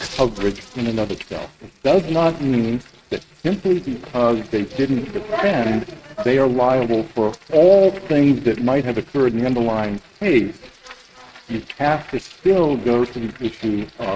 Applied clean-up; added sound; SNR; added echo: neural mask model RNNoise.